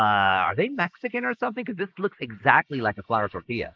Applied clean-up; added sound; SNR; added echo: neural mask model Resemble Enhance denoiser.